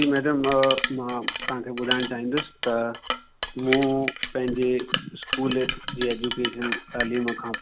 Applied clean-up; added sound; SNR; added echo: none; Chink, clink; 3 dB; none.